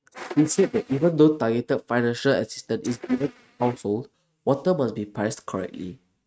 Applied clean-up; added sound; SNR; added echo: neural mask model RNNoise.